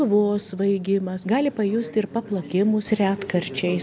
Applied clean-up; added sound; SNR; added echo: none; none; none; none.